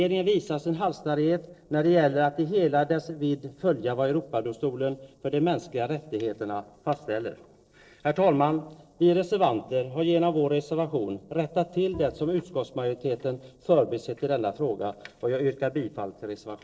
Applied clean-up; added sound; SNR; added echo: neural separator model SepFormer DNS4.